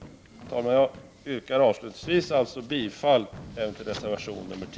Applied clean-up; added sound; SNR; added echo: none; Fireworks; 19 dB; none.